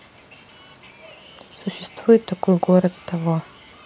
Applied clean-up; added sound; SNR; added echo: none; none; none; none.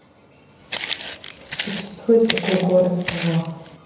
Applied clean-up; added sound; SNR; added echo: none; Walk, footsteps; 9 dB; reverberation time 1.0 s.